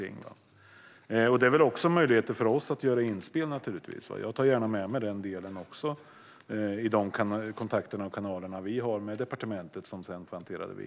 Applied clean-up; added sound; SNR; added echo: none; none; none; none.